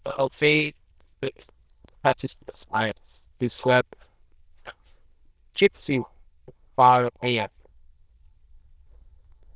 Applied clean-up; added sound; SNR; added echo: neural diffusion model UNIVERSE++.